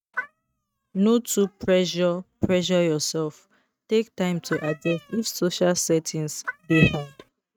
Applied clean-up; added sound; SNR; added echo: neural mask model RNNoise.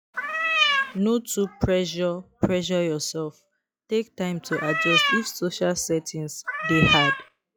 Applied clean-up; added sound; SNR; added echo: classical method log-MMSE.